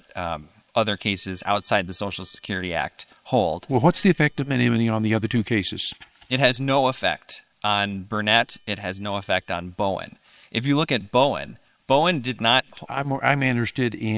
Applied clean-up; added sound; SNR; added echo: neural separator model SepFormer WHAM!.